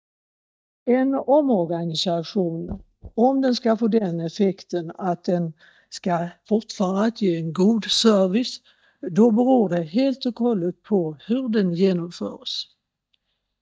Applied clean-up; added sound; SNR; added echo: neural mask model DeepFilterNet 3.